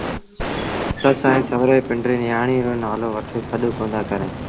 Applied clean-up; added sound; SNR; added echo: none; Fire; 9 dB; none.